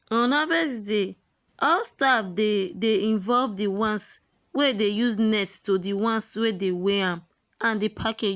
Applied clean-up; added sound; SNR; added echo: none; none; none; none.